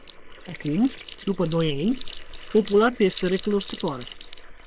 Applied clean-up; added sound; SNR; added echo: neural separator model SepFormer WHAM!.